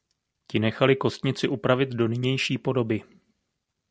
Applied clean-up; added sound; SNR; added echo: none; none; none; none.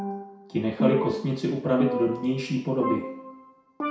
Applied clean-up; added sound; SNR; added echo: none; Percussion; 4 dB; reverberation time 0.6 s.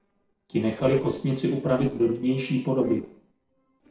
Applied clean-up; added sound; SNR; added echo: neural separator model SepFormer DNS4.